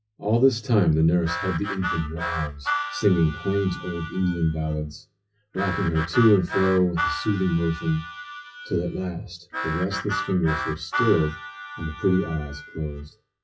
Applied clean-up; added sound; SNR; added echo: classical method WPE with log-MMSE.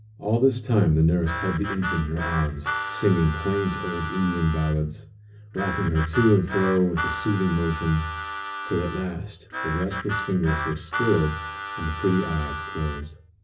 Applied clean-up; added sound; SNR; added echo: none; Harmonica; 7 dB; reverberation time 0.4 s.